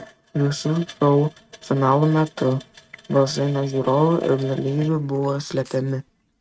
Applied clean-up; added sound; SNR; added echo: neural mask model RNNoise.